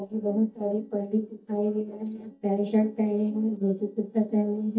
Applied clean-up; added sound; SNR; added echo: neural mask model DeepFilterNet 3.